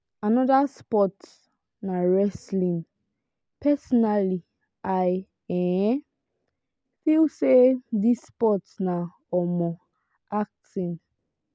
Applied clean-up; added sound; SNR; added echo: none; none; none; none.